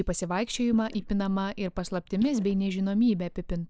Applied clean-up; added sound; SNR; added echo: neural mask model Resemble Enhance denoiser.